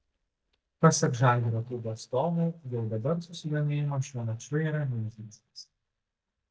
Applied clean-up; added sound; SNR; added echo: neural mask model DeepFilterNet 3.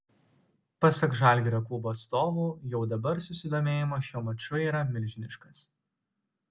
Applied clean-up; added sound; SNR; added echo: none; none; none; none.